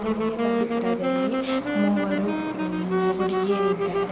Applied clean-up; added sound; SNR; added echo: none; Wind instrument, woodwind instrument; -3 dB; none.